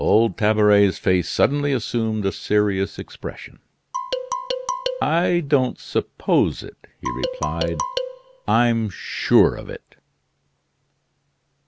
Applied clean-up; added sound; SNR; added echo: none; Marimba, xylophone; 5 dB; none.